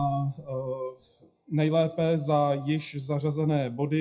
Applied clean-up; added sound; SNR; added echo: classical method WPE with log-MMSE.